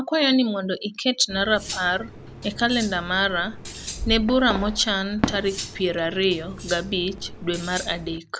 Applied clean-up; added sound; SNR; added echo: none; Cutlery, silverware + Fireworks; 9 dB; none.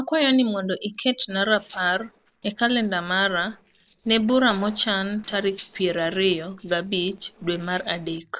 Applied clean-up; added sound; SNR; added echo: neural separator model SepFormer DNS4.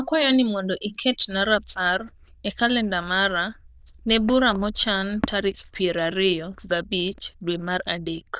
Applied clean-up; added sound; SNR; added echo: neural diffusion model UNIVERSE++.